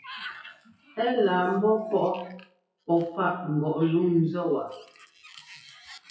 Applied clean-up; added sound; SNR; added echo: classical method WPE with log-MMSE.